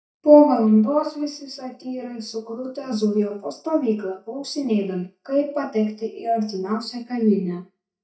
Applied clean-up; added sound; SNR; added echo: neural mask model DeepFilterNet 3.